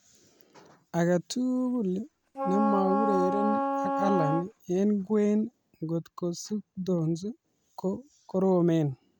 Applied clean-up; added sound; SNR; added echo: none; Wind instrument, woodwind instrument; 1 dB; none.